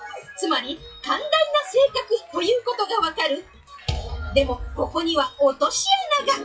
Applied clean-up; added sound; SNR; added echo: classical method WPE with log-MMSE.